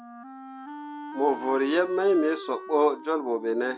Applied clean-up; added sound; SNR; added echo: none; Wind instrument, woodwind instrument; 13 dB; none.